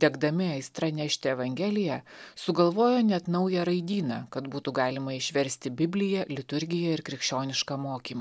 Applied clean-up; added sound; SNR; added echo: none; none; none; none.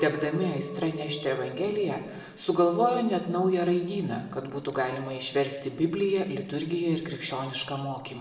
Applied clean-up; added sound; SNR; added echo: none; Chink, clink; 17 dB; reverberation time 1.1 s.